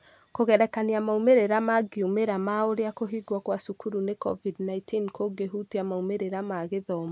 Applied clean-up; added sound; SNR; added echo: none; none; none; none.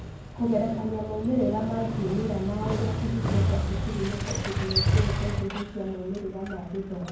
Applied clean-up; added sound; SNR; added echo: none; Motorcycle; -1 dB; reverberation time 0.9 s.